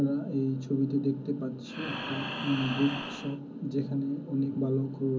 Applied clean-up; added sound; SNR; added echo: none; Breathing; 7 dB; reverberation time 0.4 s.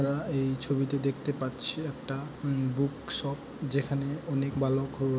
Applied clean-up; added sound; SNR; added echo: none; none; none; none.